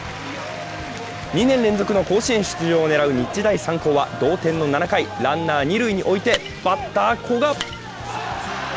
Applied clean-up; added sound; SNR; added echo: none; none; none; none.